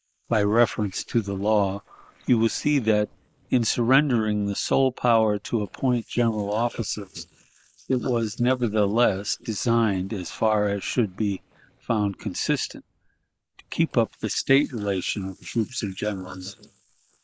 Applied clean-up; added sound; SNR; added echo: neural mask model Resemble Enhance denoiser.